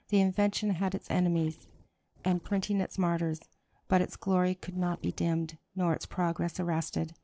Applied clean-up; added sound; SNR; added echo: neural separator model SepFormer DNS4.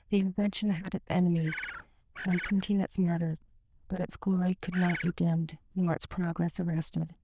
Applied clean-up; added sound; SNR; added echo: neural diffusion model UNIVERSE++.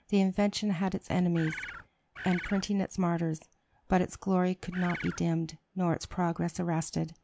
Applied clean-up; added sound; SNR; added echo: none; Bird; 10 dB; none.